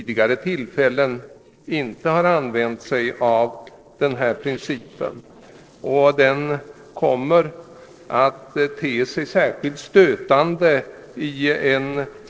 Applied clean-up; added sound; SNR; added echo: neural separator model SepFormer DNS4.